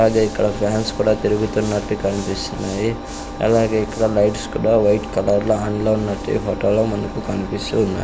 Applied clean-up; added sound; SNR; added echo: none; Engine; 10 dB; none.